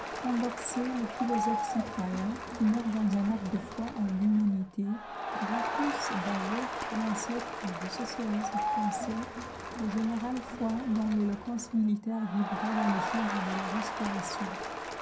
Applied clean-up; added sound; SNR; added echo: none; Crowd; 4 dB; reverberation time 0.3 s.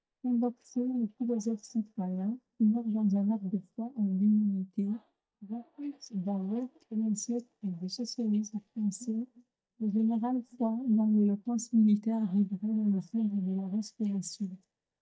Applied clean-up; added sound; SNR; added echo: neural mask model DeepFilterNet 3.